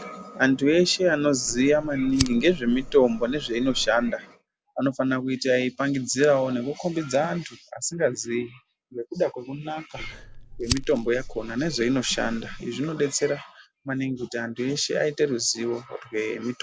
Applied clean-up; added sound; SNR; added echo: none; Fire; 10 dB; none.